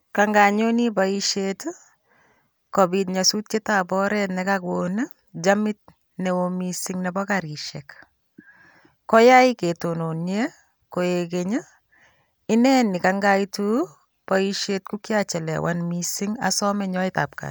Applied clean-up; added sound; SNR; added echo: none; none; none; none.